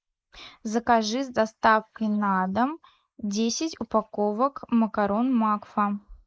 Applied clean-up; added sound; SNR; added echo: neural mask model Resemble Enhance denoiser.